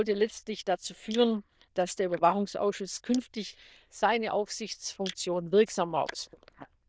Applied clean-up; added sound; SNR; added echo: neural diffusion model UNIVERSE++.